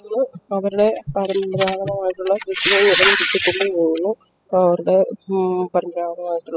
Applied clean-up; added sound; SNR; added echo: classical method spectral subtraction.